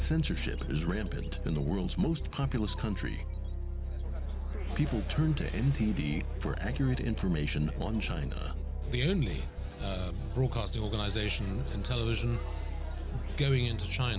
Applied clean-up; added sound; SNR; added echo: none; none; none; none.